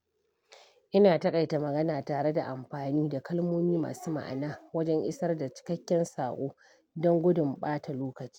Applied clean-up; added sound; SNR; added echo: none; none; none; none.